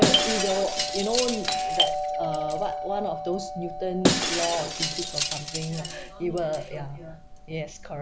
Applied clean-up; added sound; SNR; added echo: none; Shatter + Doorbell; -2 dB; none.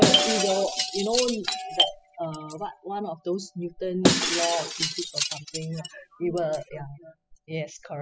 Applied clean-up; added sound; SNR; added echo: classical method spectral subtraction.